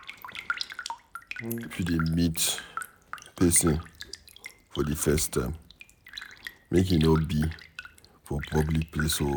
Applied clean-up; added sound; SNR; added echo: none; Brass instrument + Raindrop; 12 dB; none.